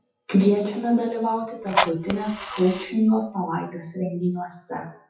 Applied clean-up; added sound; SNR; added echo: classical method WPE with log-MMSE.